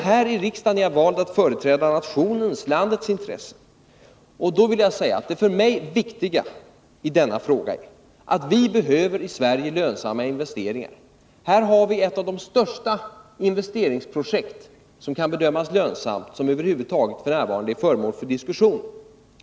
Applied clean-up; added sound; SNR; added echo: none; none; none; none.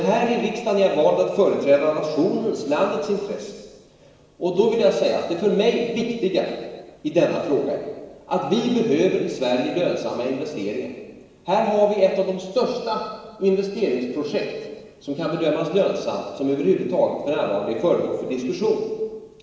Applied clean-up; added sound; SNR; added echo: none; none; none; reverberation time 1.2 s.